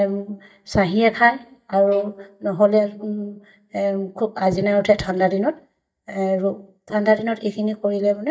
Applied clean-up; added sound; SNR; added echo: neural mask model DeepFilterNet 3.